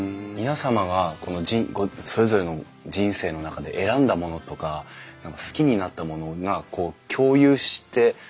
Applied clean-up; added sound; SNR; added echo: none; none; none; none.